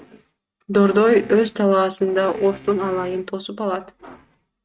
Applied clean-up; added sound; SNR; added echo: neural mask model RNNoise.